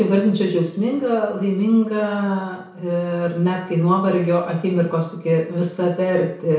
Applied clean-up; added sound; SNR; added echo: none; none; none; reverberation time 0.6 s.